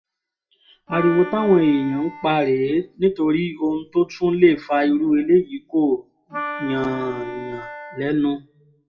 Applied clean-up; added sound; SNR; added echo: classical method WPE with log-MMSE.